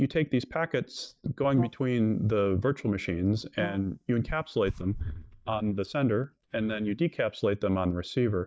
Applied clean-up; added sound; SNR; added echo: neural mask model DeepFilterNet 3.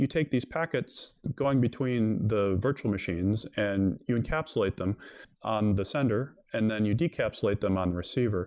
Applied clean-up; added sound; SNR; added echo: none; none; none; none.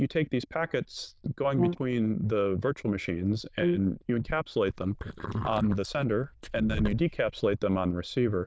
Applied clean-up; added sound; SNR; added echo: neural diffusion model UNIVERSE++.